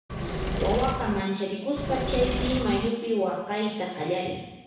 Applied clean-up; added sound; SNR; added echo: none; Engine / Mechanisms; 2 dB; reverberation time 1.0 s.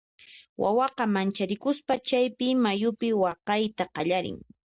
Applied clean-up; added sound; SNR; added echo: none; none; none; none.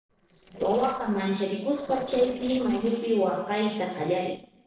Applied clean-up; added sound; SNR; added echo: neural separator model SepFormer DNS4.